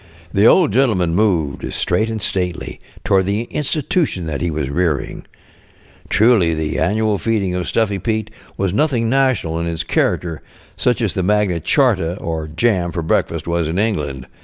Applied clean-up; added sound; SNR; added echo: none; none; none; none.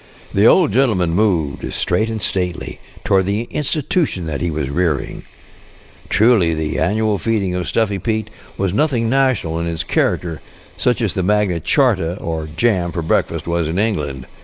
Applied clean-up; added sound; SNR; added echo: neural mask model Resemble Enhance denoiser.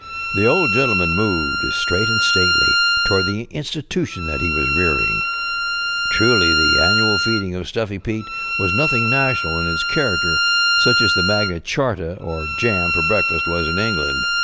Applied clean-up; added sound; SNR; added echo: none; Bowed string instrument; -3 dB; none.